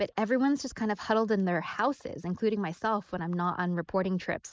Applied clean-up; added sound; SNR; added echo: neural mask model Resemble Enhance denoiser.